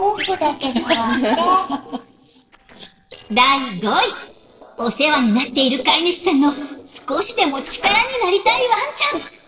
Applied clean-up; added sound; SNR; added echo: neural separator model SepFormer DNS4.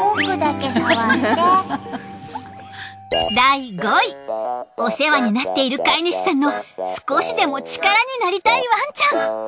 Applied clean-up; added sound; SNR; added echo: none; none; none; none.